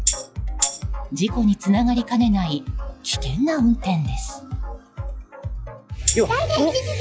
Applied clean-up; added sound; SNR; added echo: classical method log-MMSE.